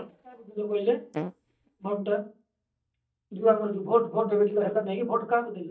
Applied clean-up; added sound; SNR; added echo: neural mask model DeepFilterNet 3.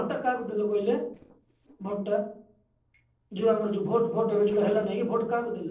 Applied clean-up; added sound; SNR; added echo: neural separator model SepFormer DNS4.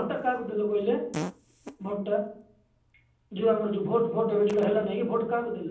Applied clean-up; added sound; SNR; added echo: none; Fart; 17 dB; reverberation time 0.6 s.